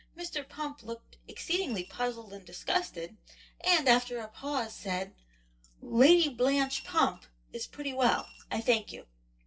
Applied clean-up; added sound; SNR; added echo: neural separator model SepFormer DNS4.